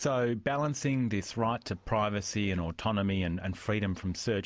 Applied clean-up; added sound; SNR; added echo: none; none; none; none.